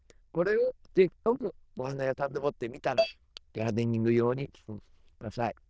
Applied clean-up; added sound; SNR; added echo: neural diffusion model UNIVERSE++.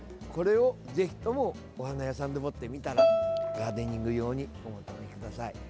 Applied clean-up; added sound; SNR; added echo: none; Bowed string instrument; -3 dB; none.